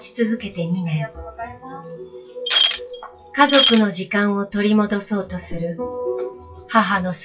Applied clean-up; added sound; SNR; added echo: classical method WPE with log-MMSE.